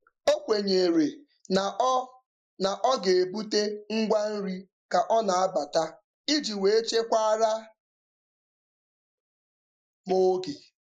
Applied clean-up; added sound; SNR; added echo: neural mask model Resemble Enhance denoiser.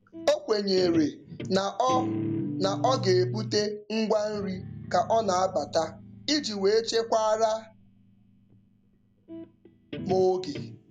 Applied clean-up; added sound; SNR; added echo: none; Guitar; 10 dB; none.